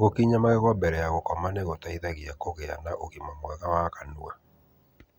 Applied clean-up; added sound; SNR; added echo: none; none; none; none.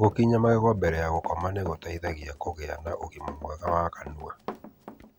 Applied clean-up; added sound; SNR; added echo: none; Run; 16 dB; none.